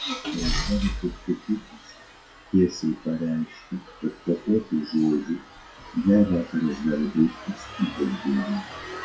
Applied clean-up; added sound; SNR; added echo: classical method WPE with log-MMSE.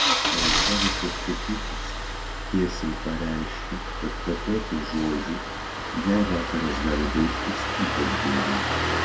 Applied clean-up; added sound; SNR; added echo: none; Engine starting; -2 dB; reverberation time 0.9 s.